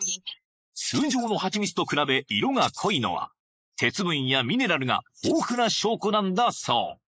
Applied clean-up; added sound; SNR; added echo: neural mask model Resemble Enhance denoiser.